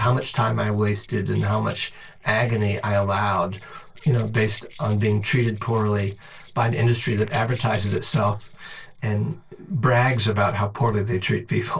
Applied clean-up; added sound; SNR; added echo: neural separator model SepFormer DNS4.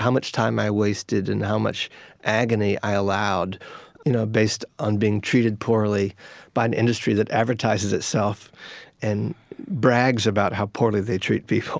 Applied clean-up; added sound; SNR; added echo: none; none; none; none.